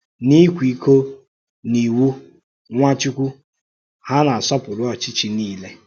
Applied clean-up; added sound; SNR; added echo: none; none; none; none.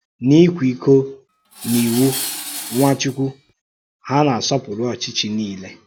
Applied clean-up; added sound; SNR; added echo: none; Tools; 10 dB; none.